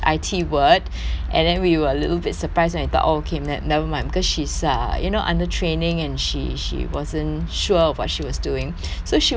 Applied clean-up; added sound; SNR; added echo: none; none; none; none.